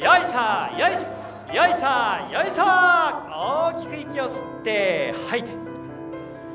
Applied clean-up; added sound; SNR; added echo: none; none; none; none.